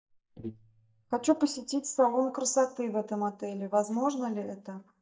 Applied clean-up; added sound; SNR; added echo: neural mask model DeepFilterNet 3.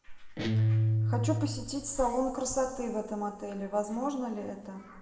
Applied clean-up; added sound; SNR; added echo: none; Guitar; -3 dB; reverberation time 1.5 s.